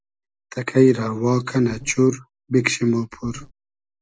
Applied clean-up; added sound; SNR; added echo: none; Buzz; 20 dB; none.